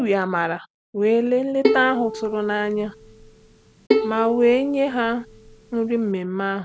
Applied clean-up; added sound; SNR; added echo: none; Bowed string instrument; 5 dB; none.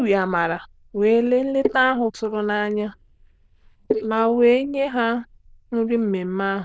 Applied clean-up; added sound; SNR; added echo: neural diffusion model UNIVERSE++.